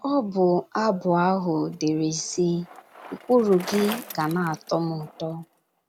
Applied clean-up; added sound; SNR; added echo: none; Bicycle; 18 dB; none.